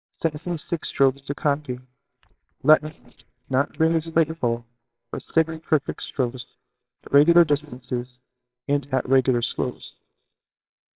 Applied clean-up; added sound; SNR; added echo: neural separator model SepFormer WHAMR!.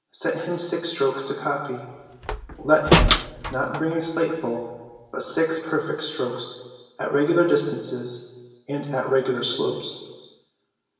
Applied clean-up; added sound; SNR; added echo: none; Slam; -1 dB; reverberation time 1.2 s.